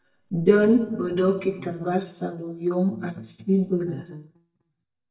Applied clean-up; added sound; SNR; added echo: neural mask model DeepFilterNet 3.